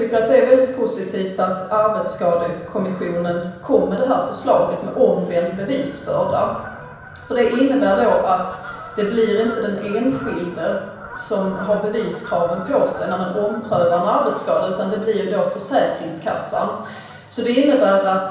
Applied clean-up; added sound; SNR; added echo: none; Fowl; 19 dB; reverberation time 0.9 s.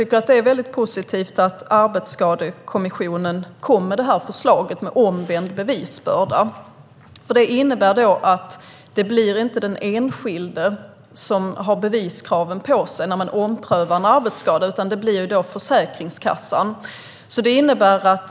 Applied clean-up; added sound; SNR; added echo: none; none; none; none.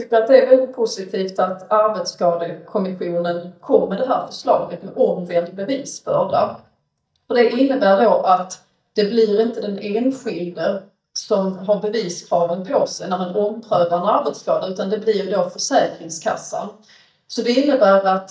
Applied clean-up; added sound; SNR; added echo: neural mask model DeepFilterNet 3.